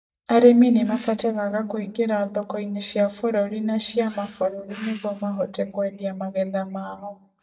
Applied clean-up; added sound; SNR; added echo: neural mask model DeepFilterNet 3.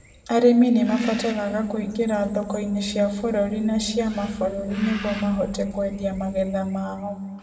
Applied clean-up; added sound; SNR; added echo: none; Bird; 19 dB; reverberation time 1.4 s.